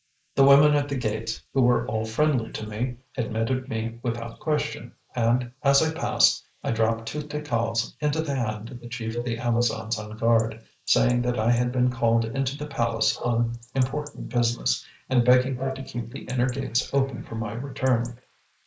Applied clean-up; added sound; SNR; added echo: neural mask model Resemble Enhance denoiser.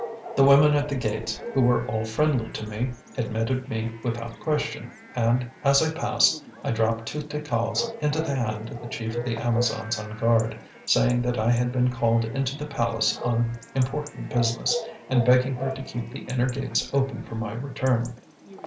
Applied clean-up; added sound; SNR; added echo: none; Bark / Chatter / Chirp, tweet / Livestock, farm animals, working animals; 14 dB; none.